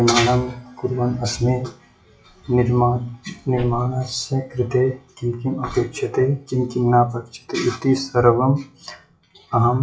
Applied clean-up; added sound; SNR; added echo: classical method WPE with log-MMSE.